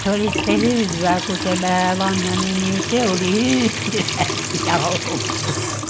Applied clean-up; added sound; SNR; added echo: none; Trickle, dribble / Sink (filling or washing) / Water tap, faucet; 3 dB; none.